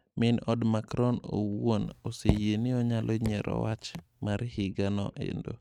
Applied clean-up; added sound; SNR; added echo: neural mask model RNNoise.